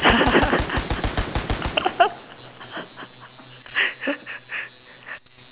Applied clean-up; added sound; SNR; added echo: none; Gunshot, gunfire; 5 dB; none.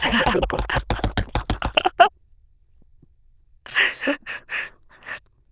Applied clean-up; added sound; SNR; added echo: neural diffusion model UNIVERSE++.